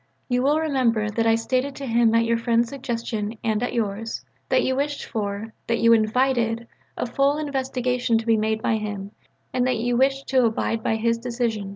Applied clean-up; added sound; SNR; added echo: none; none; none; none.